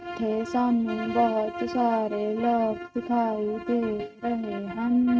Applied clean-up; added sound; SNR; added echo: neural mask model RNNoise.